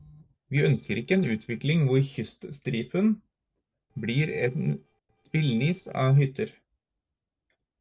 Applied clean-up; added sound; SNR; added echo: neural separator model SepFormer DNS4.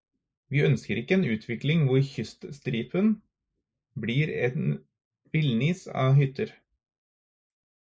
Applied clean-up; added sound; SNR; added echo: neural mask model Resemble Enhance denoiser.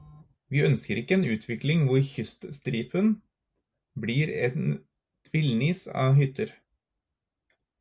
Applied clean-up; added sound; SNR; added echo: none; none; none; none.